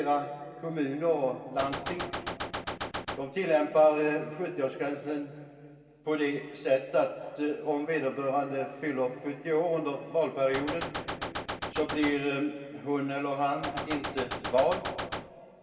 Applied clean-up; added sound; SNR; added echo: none; Gunshot, gunfire; 6 dB; reverberation time 2.7 s.